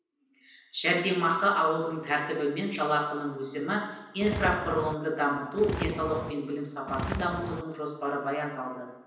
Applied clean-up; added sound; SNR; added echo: none; Walk, footsteps; 5 dB; reverberation time 0.9 s.